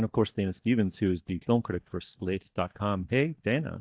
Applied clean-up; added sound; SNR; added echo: neural mask model DeepFilterNet 3.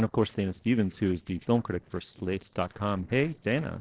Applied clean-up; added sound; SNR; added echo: neural separator model SepFormer DNS4.